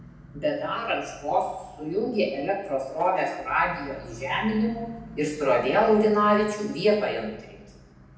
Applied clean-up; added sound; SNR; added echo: none; Bus / Vehicle horn, car horn, honking; 19 dB; reverberation time 0.9 s.